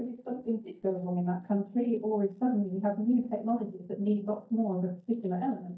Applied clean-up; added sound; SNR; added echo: neural mask model DeepFilterNet 3.